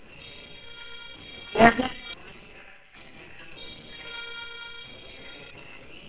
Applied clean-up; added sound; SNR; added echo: neural separator model SepFormer WHAMR!.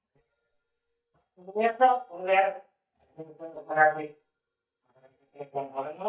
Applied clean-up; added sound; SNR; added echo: neural mask model DeepFilterNet 3.